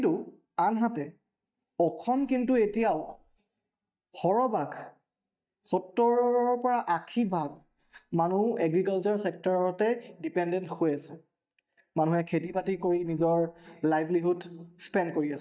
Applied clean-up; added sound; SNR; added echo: neural mask model DeepFilterNet 3.